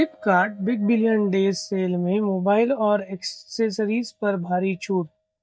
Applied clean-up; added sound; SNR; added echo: neural mask model DeepFilterNet 3.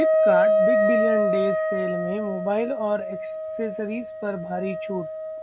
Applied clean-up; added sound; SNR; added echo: none; Wind instrument, woodwind instrument; -5 dB; none.